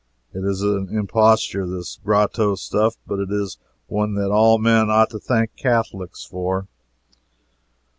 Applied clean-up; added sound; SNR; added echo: none; none; none; none.